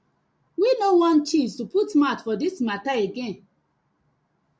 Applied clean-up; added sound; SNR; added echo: none; none; none; none.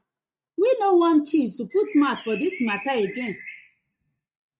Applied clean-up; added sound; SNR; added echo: neural mask model RNNoise.